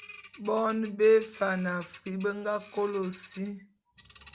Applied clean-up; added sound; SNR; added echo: none; Bird vocalization, bird call, bird song; 16 dB; none.